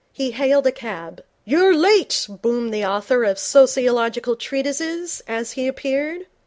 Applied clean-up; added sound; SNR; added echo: none; none; none; none.